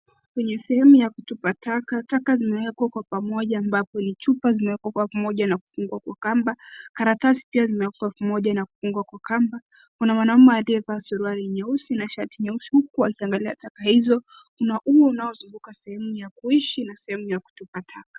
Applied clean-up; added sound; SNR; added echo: none; none; none; none.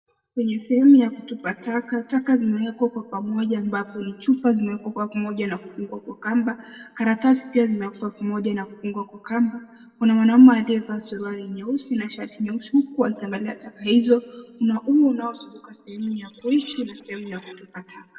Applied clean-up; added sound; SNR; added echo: neural separator model SepFormer DNS4.